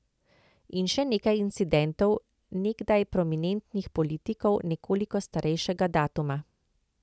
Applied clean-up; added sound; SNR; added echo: none; none; none; none.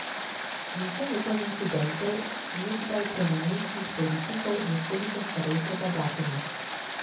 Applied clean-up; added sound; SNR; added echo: none; Water; 0 dB; reverberation time 0.6 s.